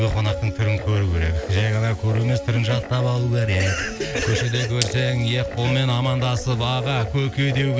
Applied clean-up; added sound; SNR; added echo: none; Glass + Guitar; 11 dB; none.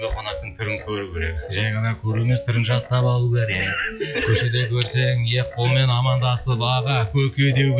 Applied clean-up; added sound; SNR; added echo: classical method log-MMSE.